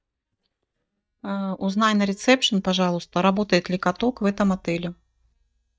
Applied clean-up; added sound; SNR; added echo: neural mask model DeepFilterNet 3.